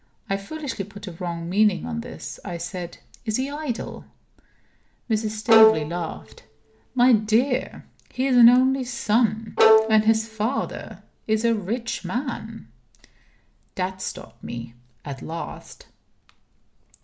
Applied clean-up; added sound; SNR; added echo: none; Bowed string instrument; -2 dB; none.